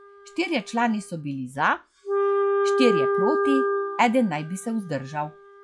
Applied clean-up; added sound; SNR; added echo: classical method log-MMSE.